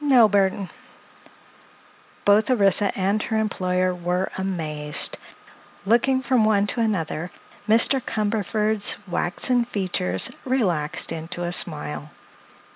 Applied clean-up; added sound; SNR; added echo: none; none; none; none.